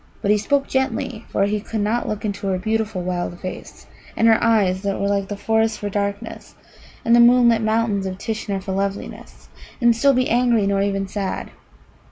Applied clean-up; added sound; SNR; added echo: none; none; none; none.